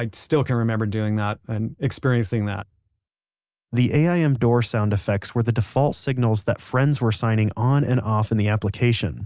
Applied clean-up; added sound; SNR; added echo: none; none; none; none.